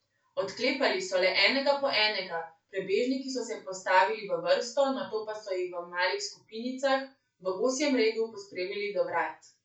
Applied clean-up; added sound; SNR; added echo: none; none; none; reverberation time 0.3 s.